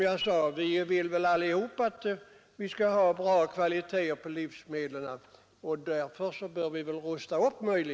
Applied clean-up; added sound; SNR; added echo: none; none; none; none.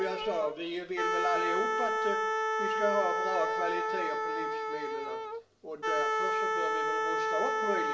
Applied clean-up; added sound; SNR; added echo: none; Wind instrument, woodwind instrument; -4 dB; reverberation time 0.7 s.